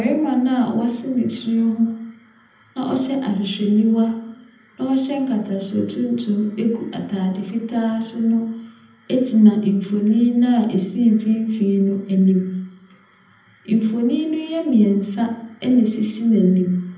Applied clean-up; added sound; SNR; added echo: none; none; none; reverberation time 0.8 s.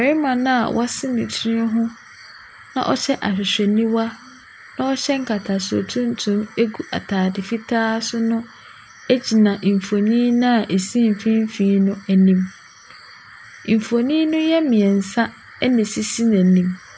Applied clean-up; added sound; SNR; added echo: none; none; none; none.